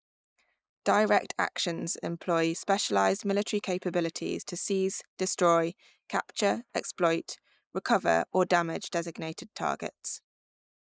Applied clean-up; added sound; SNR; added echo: neural mask model Resemble Enhance denoiser.